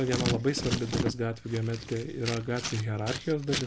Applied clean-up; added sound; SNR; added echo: none; Scissors; 4 dB; none.